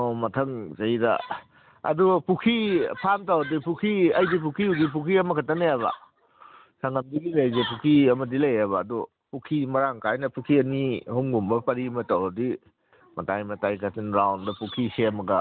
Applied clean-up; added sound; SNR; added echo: none; none; none; none.